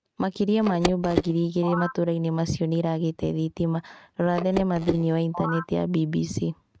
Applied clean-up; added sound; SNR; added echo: neural mask model RNNoise.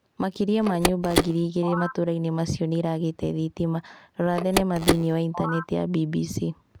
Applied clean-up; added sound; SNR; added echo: none; Telephone; 5 dB; none.